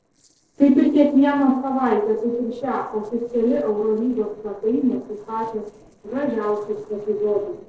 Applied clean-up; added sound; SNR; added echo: neural separator model SepFormer DNS4.